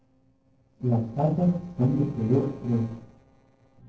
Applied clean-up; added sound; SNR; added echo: neural separator model SepFormer DNS4.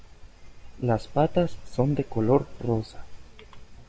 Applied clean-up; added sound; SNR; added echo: none; none; none; none.